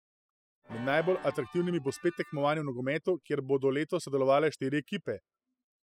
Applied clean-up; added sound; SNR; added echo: classical method spectral subtraction.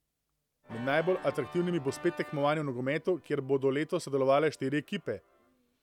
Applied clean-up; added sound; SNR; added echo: none; Organ; 19 dB; none.